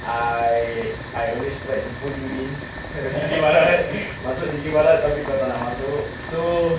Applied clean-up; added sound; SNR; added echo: none; Boiling; 5 dB; reverberation time 0.4 s.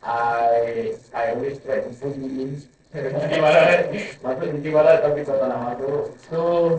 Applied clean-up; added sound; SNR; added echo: neural separator model SepFormer DNS4.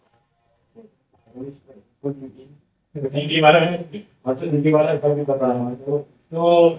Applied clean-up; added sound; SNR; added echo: neural mask model DeepFilterNet 3.